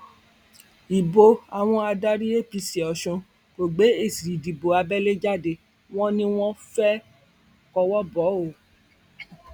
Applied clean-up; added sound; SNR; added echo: none; none; none; none.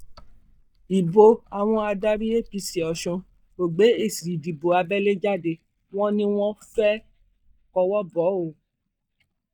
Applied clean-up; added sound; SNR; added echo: neural mask model DeepFilterNet 3.